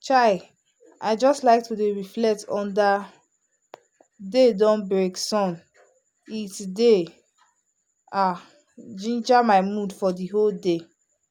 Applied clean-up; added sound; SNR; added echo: none; none; none; none.